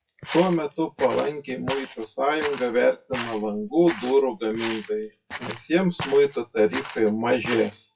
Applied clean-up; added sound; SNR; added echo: classical method WPE with log-MMSE.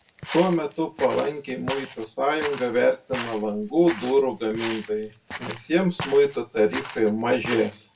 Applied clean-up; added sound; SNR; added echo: none; Walk, footsteps; 13 dB; reverberation time 0.2 s.